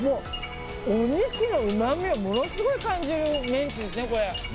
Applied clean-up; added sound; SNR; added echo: none; Fire + Domestic sounds, home sounds; 14 dB; none.